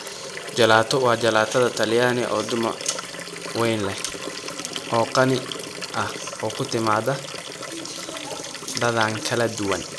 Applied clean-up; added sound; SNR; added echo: none; Liquid; 11 dB; none.